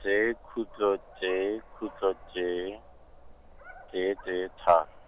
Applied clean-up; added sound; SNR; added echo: none; Dog; 18 dB; none.